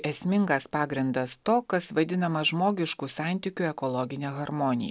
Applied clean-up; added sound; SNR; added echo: none; none; none; none.